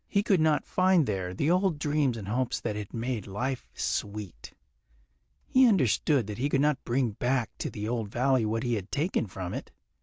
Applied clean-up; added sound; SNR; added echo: none; none; none; none.